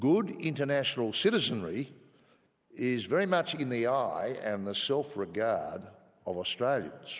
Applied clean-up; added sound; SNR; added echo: none; none; none; none.